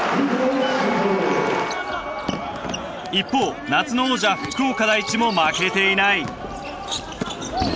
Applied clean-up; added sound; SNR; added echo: none; Wind instrument, woodwind instrument; 14 dB; none.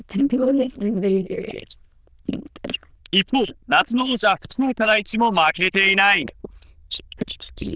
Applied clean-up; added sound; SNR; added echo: neural diffusion model UNIVERSE++.